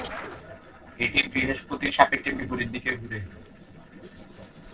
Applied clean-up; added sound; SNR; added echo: neural separator model SepFormer DNS4.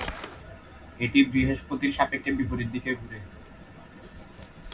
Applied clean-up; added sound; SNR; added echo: none; Camera; 17 dB; reverberation time 0.4 s.